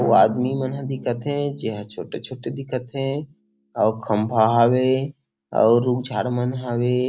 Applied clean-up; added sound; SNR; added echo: none; Drum; 19 dB; none.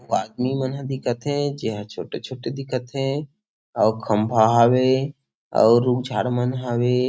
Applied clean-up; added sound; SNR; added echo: neural mask model RNNoise.